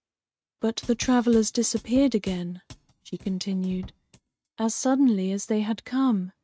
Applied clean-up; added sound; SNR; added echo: neural mask model RNNoise.